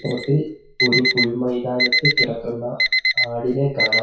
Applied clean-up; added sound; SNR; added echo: classical method WPE with log-MMSE.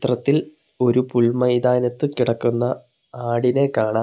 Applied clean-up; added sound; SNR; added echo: none; none; none; none.